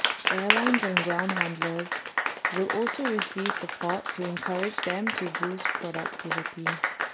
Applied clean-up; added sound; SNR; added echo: none; Applause; -2 dB; none.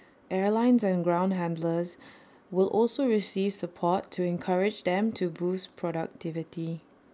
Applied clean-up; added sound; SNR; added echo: none; none; none; none.